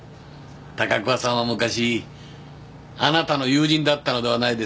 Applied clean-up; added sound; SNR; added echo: none; none; none; none.